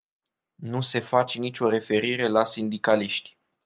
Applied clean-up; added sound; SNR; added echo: none; none; none; none.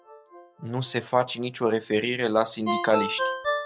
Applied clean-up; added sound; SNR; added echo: none; Ringtone; 6 dB; none.